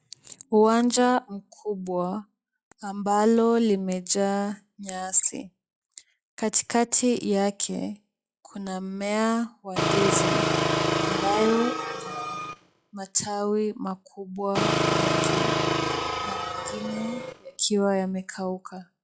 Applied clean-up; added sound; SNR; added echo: classical method log-MMSE.